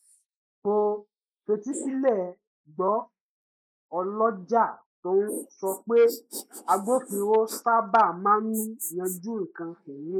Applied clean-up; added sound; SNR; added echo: neural mask model Resemble Enhance denoiser.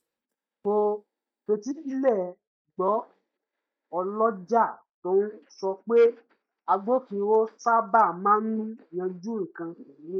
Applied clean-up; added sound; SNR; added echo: neural mask model DeepFilterNet 3.